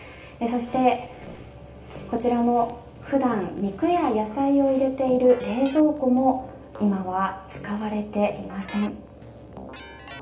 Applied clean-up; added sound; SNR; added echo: none; Keyboard (musical); 20 dB; reverberation time 0.3 s.